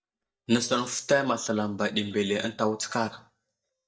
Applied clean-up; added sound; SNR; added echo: neural mask model DeepFilterNet 3.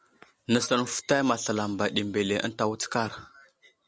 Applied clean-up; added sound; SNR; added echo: none; none; none; none.